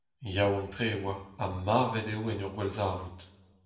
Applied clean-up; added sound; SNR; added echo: none; none; none; reverberation time 0.7 s.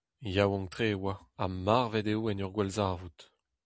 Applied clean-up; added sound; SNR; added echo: none; none; none; none.